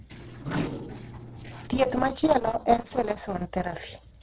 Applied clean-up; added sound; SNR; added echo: neural separator model SepFormer DNS4.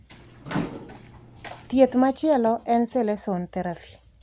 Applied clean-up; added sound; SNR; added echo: none; Microwave oven; 14 dB; none.